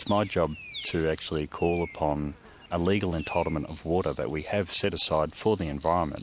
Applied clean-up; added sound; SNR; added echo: none; none; none; none.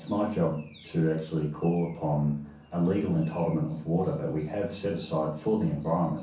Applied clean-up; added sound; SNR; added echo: none; none; none; reverberation time 0.6 s.